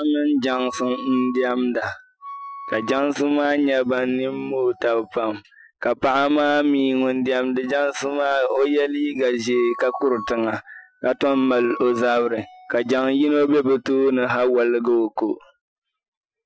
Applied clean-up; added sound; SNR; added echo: classical method Wiener filter.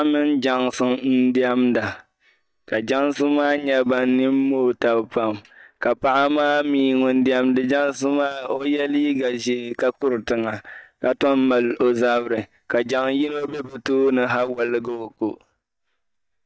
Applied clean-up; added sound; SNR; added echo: neural mask model DeepFilterNet 3.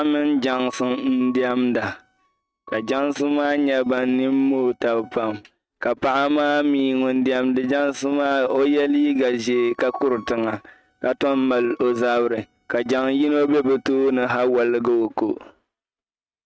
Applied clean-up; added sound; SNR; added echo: neural mask model RNNoise.